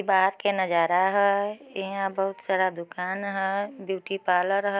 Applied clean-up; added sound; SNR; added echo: none; none; none; none.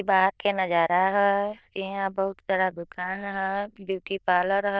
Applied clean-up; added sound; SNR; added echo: neural diffusion model UNIVERSE++.